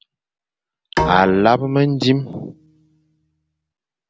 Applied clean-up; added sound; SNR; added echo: none; Bowed string instrument; 8 dB; none.